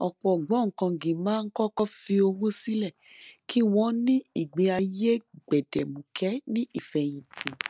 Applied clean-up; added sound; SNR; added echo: none; none; none; none.